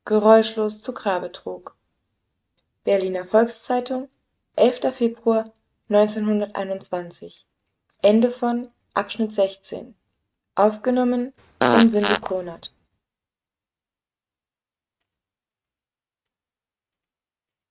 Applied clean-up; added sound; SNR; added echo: neural mask model RNNoise.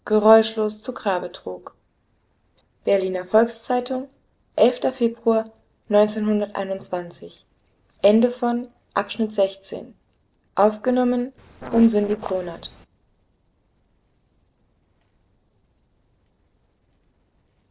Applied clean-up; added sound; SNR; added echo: neural separator model SepFormer DNS4.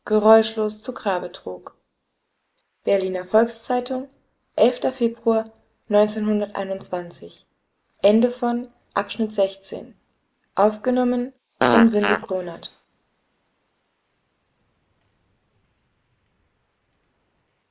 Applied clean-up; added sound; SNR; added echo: neural mask model Resemble Enhance denoiser.